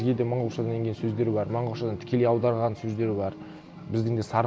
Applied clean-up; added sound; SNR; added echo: none; none; none; none.